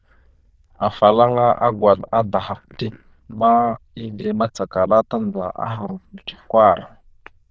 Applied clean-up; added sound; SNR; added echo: neural diffusion model UNIVERSE++.